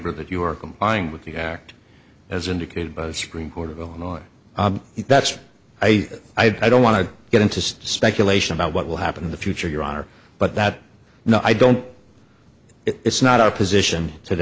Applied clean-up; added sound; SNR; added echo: none; none; none; none.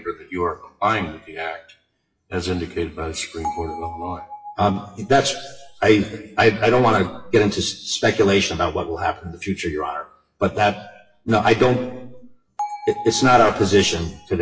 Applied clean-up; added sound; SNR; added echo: classical method WPE with log-MMSE.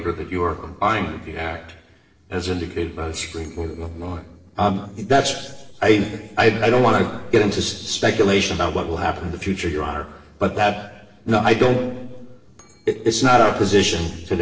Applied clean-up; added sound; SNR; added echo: neural separator model SepFormer DNS4.